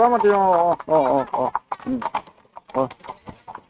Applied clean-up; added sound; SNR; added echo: neural mask model RNNoise.